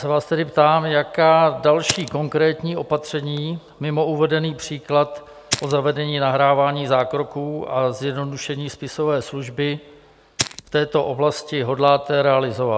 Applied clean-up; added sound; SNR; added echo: none; Fire; 12 dB; none.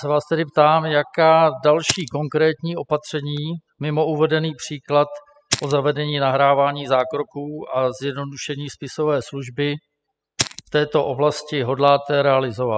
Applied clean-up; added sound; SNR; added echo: classical method spectral subtraction.